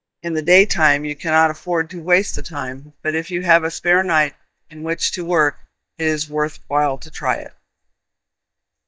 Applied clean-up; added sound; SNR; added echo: neural mask model DeepFilterNet 3.